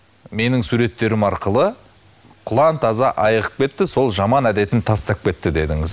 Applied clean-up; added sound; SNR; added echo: none; none; none; none.